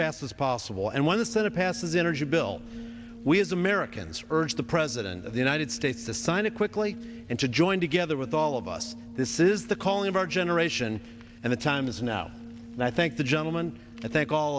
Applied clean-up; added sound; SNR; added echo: none; Brass instrument; 16 dB; none.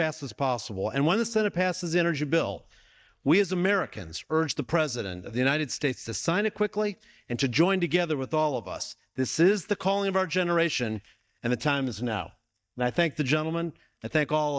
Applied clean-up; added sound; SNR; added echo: neural mask model DeepFilterNet 3.